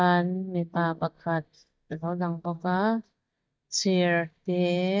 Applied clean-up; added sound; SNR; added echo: neural mask model DeepFilterNet 3.